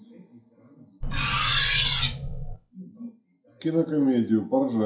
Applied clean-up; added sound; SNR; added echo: classical method WPE with log-MMSE.